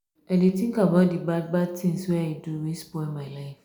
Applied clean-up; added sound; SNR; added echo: none; none; none; none.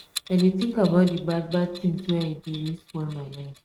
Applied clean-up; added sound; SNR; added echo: neural mask model RNNoise.